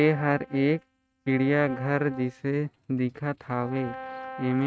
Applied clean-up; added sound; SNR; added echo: neural mask model RNNoise.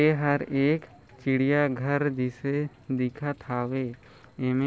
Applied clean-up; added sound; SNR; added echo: none; none; none; none.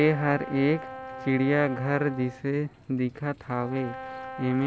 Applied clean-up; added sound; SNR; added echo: none; Brass instrument; 13 dB; none.